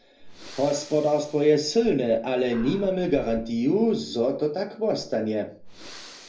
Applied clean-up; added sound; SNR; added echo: none; Breathing; 20 dB; reverberation time 0.3 s.